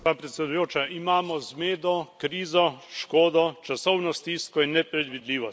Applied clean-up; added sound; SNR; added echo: none; none; none; none.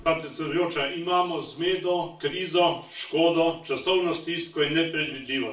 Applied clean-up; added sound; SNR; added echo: none; none; none; reverberation time 0.3 s.